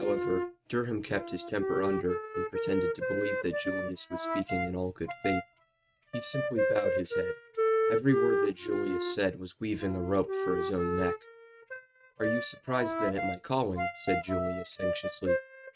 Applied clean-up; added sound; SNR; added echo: neural mask model RNNoise.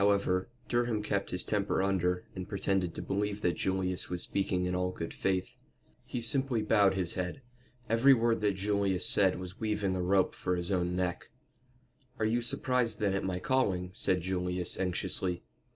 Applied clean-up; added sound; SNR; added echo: none; none; none; none.